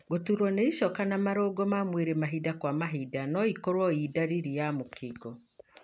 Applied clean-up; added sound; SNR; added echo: none; none; none; none.